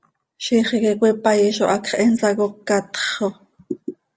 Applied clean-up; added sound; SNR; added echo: none; none; none; none.